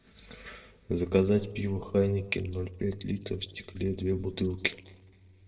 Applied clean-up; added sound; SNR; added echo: none; none; none; reverberation time 1.1 s.